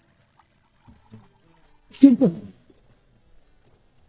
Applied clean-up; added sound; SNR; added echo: neural mask model DeepFilterNet 3.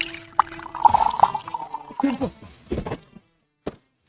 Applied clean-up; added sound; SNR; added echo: neural mask model RNNoise.